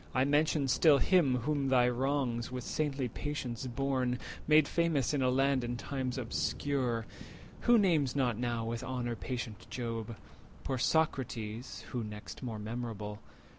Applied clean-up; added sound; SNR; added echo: none; Thunder; 18 dB; none.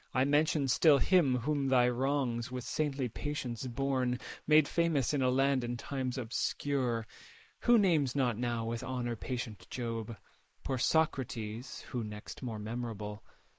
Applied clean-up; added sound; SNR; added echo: neural mask model Resemble Enhance denoiser.